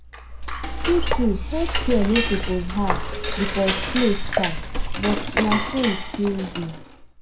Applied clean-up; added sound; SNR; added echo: none; Cutlery, silverware / Dishes, pots, and pans; -1 dB; reverberation time 0.2 s.